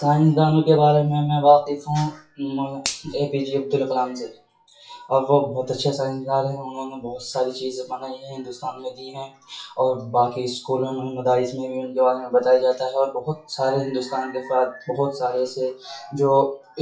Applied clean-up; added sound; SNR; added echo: classical method WPE with log-MMSE.